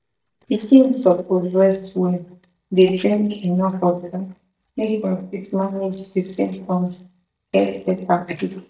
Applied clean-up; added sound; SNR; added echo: neural mask model DeepFilterNet 3.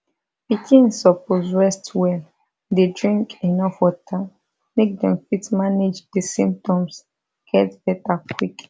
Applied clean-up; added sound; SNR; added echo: none; none; none; none.